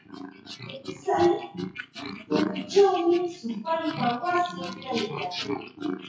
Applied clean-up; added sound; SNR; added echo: classical method WPE with log-MMSE.